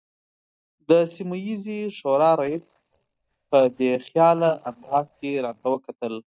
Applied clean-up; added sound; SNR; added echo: neural mask model DeepFilterNet 3.